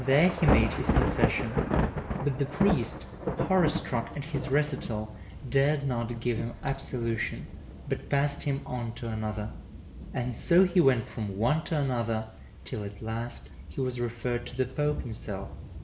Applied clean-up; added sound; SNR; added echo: none; Thunder / Rain; 4 dB; reverberation time 0.6 s.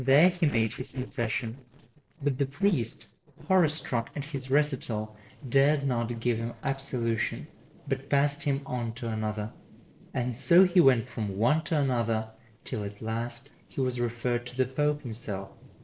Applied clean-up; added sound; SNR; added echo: neural separator model SepFormer DNS4.